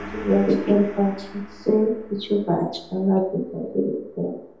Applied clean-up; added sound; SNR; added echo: none; Gong; 18 dB; reverberation time 0.8 s.